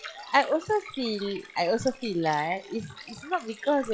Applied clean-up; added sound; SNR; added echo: classical method log-MMSE.